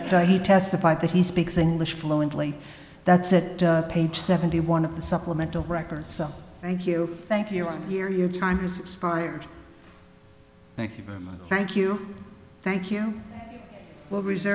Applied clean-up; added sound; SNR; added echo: none; none; none; reverberation time 1.3 s.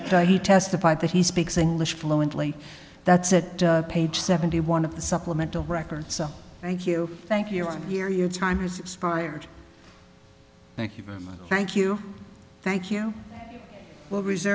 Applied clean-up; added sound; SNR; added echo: none; none; none; none.